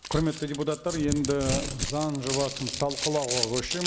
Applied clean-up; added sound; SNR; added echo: none; Crumpling, crinkling; 4 dB; none.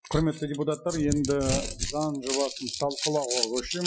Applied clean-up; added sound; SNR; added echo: classical method Wiener filter.